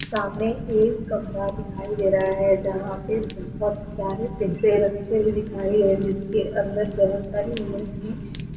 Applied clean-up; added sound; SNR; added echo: none; Fire; 11 dB; reverberation time 2.7 s.